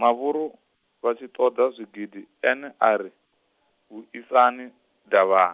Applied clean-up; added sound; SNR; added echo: none; none; none; none.